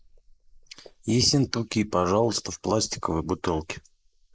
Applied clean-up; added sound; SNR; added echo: neural mask model Resemble Enhance denoiser.